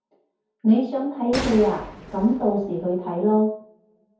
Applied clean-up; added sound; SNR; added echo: none; Gunshot, gunfire; 13 dB; reverberation time 0.6 s.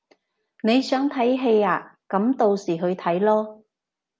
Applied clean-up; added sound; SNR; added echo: none; none; none; none.